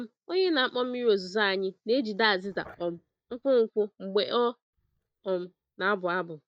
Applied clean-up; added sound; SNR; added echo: neural mask model DeepFilterNet 3.